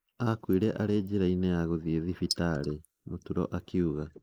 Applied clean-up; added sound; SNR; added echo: neural mask model Resemble Enhance denoiser.